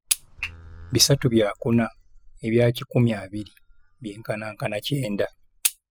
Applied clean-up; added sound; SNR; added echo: classical method spectral subtraction.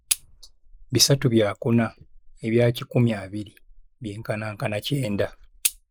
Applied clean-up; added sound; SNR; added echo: neural mask model Resemble Enhance denoiser.